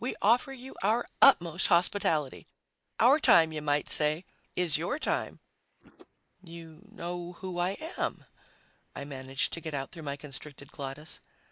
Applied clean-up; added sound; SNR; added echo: neural mask model Resemble Enhance denoiser.